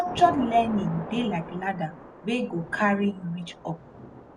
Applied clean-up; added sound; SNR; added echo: none; Thunder / Rain; 12 dB; none.